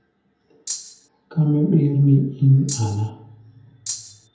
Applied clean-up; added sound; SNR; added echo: none; Rattle (instrument); 11 dB; reverberation time 0.7 s.